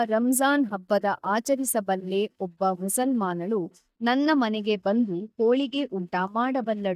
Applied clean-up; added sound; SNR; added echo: neural mask model DeepFilterNet 3.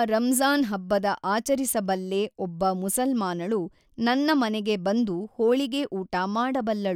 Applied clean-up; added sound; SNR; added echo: none; none; none; none.